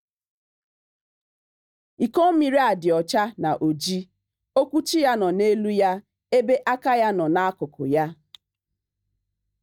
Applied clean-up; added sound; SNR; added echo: neural mask model DeepFilterNet 3.